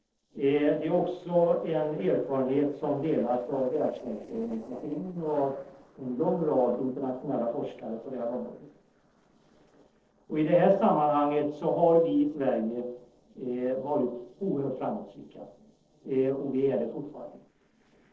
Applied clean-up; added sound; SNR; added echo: neural separator model SepFormer DNS4.